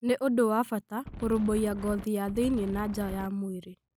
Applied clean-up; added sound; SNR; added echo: none; Wind; 12 dB; none.